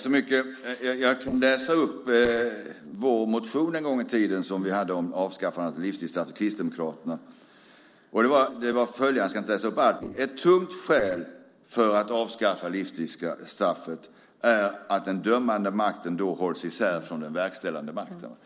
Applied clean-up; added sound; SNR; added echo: neural separator model SepFormer DNS4.